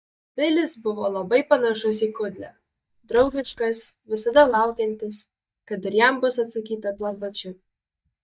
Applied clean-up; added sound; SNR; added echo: neural mask model DeepFilterNet 3.